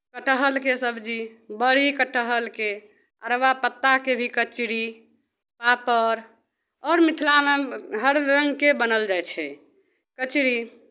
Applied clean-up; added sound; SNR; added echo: none; none; none; none.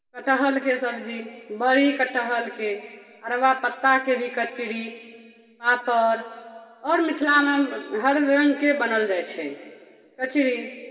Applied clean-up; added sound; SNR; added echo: none; none; none; reverberation time 2.2 s.